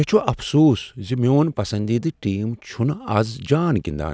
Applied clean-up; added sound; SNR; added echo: none; none; none; none.